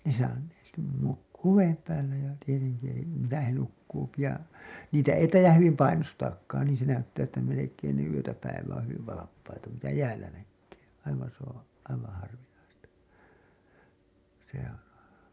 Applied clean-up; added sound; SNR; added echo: none; none; none; none.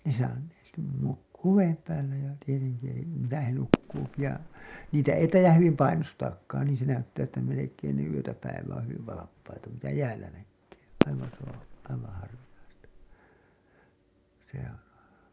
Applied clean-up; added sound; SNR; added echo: none; Fireworks; 4 dB; none.